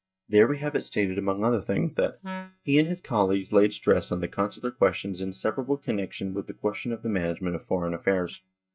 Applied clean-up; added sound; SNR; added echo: neural mask model DeepFilterNet 3.